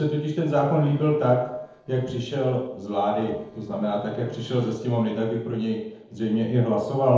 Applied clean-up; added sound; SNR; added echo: neural separator model SepFormer DNS4.